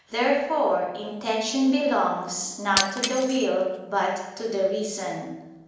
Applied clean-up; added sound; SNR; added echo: none; Shatter; 12 dB; reverberation time 1.0 s.